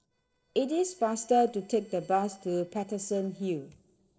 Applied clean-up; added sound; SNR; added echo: neural separator model SepFormer DNS4.